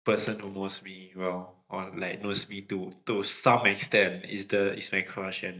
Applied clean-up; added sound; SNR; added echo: neural mask model DeepFilterNet 3.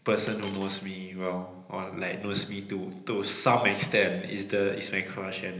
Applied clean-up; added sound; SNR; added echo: none; Coin (dropping); 14 dB; reverberation time 1.0 s.